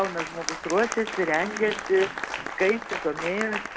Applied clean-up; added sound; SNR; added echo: none; Applause; 7 dB; none.